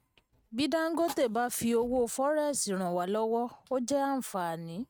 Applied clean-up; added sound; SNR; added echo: neural mask model RNNoise.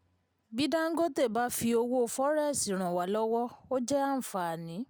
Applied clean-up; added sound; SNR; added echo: none; none; none; none.